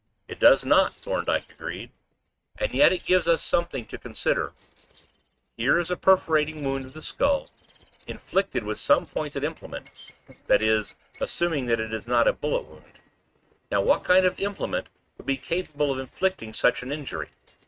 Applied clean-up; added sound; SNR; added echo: neural mask model RNNoise.